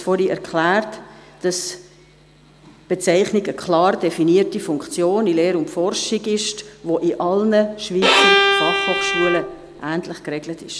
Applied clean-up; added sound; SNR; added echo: none; Bowed string instrument; -3 dB; none.